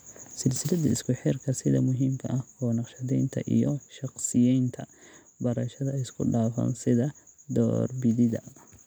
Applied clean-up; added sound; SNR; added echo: none; none; none; none.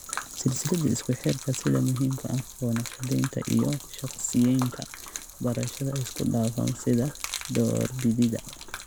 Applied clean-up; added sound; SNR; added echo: none; Gurgling / Liquid; 12 dB; none.